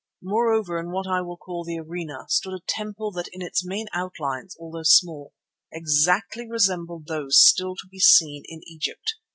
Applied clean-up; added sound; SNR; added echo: none; none; none; none.